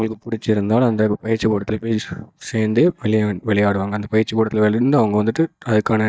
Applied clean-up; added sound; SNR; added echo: neural mask model DeepFilterNet 3.